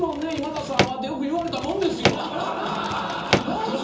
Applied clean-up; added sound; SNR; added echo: none; Drawer open or close; 2 dB; reverberation time 0.6 s.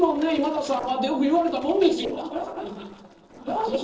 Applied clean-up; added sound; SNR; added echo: neural separator model SepFormer DNS4.